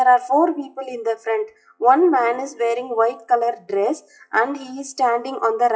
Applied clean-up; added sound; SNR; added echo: classical method WPE with log-MMSE.